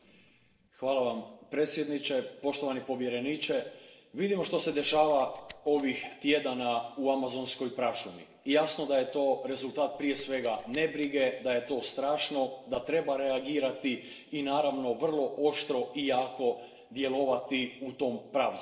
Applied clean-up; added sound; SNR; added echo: neural separator model SepFormer DNS4.